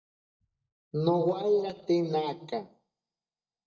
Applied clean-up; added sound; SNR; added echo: neural mask model DeepFilterNet 3.